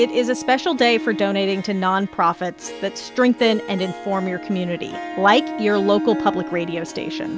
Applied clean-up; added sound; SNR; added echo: none; Harp; 10 dB; none.